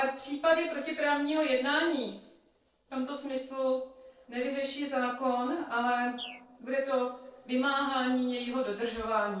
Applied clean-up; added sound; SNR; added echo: neural separator model SepFormer DNS4.